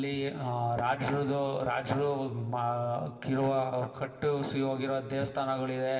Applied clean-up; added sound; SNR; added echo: none; none; none; reverberation time 1.9 s.